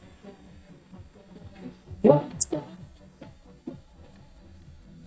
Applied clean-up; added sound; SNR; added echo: neural mask model DeepFilterNet 3.